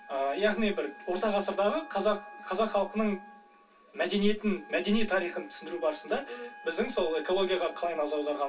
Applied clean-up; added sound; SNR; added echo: none; Wind instrument, woodwind instrument; 19 dB; reverberation time 0.2 s.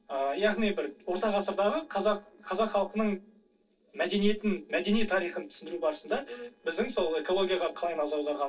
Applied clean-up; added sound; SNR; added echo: neural separator model SepFormer DNS4.